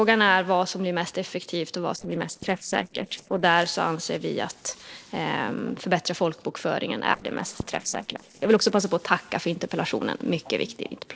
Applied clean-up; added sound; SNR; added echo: neural separator model SepFormer DNS4.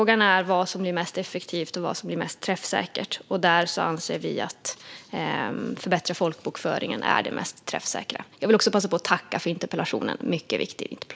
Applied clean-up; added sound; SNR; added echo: none; none; none; none.